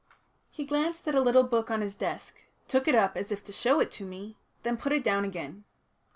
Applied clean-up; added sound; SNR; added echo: none; none; none; none.